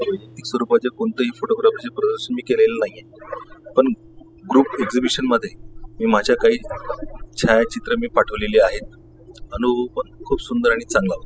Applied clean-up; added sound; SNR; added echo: classical method spectral subtraction.